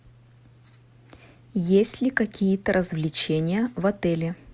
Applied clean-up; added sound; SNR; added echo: none; none; none; none.